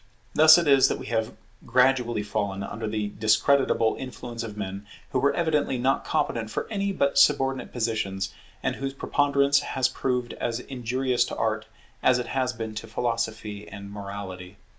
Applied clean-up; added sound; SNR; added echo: none; none; none; none.